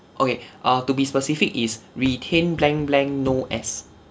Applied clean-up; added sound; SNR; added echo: none; none; none; none.